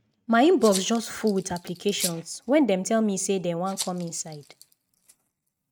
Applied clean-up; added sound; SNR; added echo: neural mask model RNNoise.